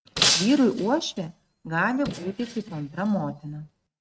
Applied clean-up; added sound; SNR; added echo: neural mask model RNNoise.